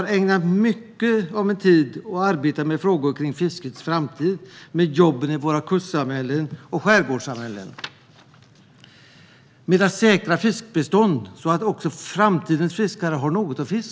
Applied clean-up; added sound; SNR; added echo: none; none; none; none.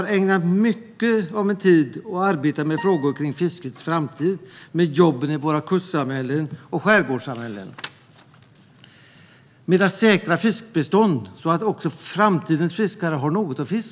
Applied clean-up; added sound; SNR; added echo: none; Acoustic guitar; 19 dB; none.